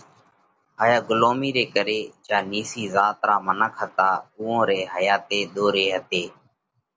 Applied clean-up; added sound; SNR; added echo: none; none; none; none.